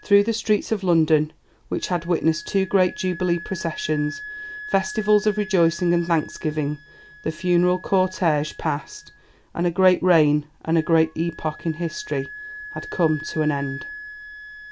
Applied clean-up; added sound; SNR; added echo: none; Wind instrument, woodwind instrument; 17 dB; none.